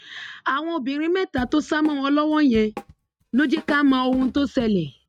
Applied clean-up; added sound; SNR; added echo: neural mask model RNNoise.